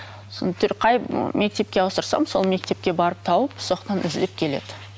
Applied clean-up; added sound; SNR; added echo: none; none; none; none.